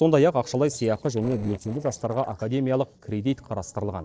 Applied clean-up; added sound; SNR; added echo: neural separator model SepFormer DNS4.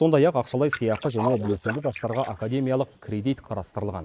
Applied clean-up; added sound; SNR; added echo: neural mask model Resemble Enhance denoiser.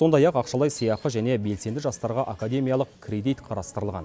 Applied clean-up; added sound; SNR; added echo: none; none; none; none.